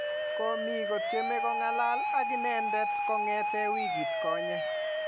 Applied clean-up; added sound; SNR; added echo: none; Musical instrument; -4 dB; none.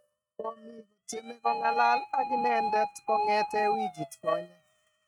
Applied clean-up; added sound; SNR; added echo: neural mask model RNNoise.